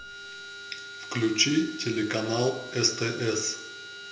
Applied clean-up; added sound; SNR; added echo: none; Wind instrument, woodwind instrument; 15 dB; reverberation time 0.7 s.